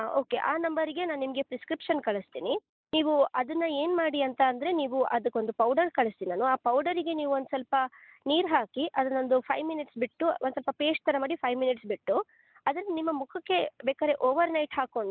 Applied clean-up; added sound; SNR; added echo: neural mask model Resemble Enhance denoiser.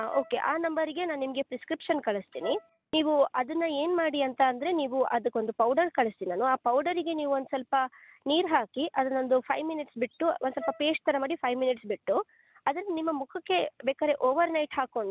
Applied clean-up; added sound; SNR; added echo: none; Wind instrument, woodwind instrument; 13 dB; none.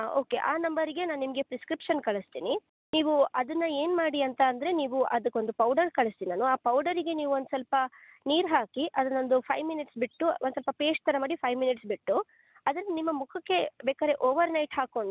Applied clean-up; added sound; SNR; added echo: none; none; none; none.